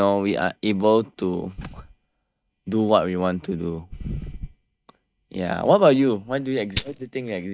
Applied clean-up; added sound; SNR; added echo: neural mask model DeepFilterNet 3.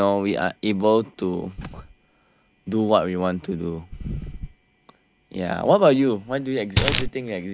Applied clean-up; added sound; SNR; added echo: none; Coin (dropping); -3 dB; none.